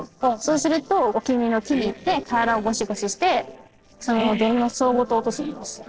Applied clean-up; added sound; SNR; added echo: neural separator model SepFormer DNS4.